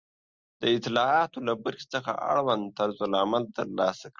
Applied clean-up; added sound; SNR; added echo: none; none; none; none.